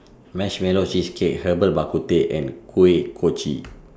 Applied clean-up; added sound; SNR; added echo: none; none; none; none.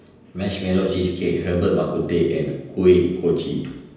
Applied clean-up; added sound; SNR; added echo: none; none; none; reverberation time 0.9 s.